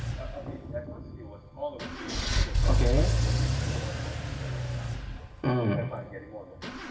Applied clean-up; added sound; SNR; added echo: none; Engine / Car; -5 dB; reverberation time 0.9 s.